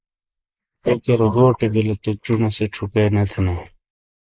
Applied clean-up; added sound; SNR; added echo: neural mask model Resemble Enhance denoiser.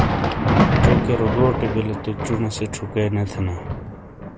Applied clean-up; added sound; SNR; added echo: none; Thunder; -3 dB; none.